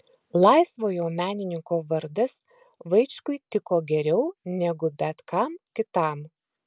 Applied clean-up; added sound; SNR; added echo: none; none; none; none.